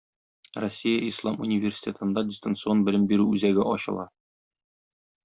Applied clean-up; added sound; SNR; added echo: none; none; none; none.